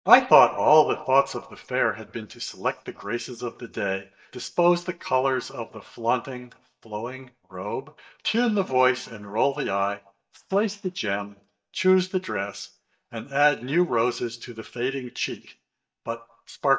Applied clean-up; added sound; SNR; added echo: neural mask model DeepFilterNet 3.